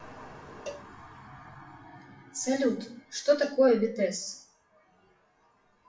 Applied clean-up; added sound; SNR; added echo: classical method WPE with log-MMSE.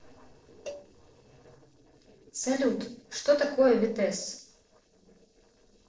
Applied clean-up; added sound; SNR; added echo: neural separator model SepFormer DNS4.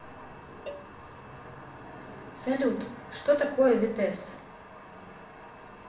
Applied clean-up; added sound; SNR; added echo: none; Cowbell; 19 dB; reverberation time 0.6 s.